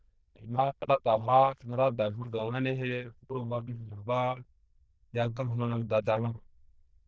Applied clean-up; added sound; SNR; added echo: neural diffusion model UNIVERSE++.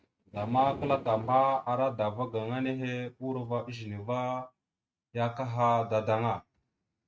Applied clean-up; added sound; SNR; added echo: neural mask model RNNoise.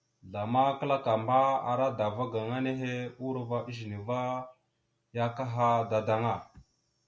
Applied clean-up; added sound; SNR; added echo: none; none; none; none.